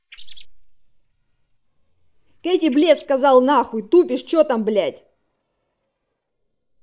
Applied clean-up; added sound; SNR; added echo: neural mask model Resemble Enhance denoiser.